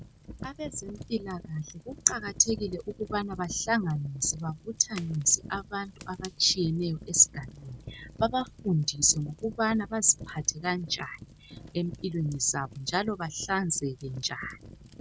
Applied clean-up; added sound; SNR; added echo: none; Fire; 15 dB; none.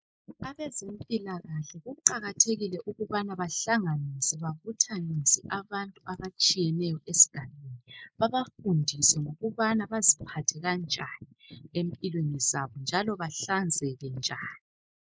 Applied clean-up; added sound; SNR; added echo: neural mask model Resemble Enhance denoiser.